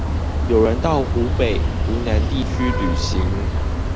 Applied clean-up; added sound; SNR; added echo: none; Vehicle horn, car horn, honking; -3 dB; none.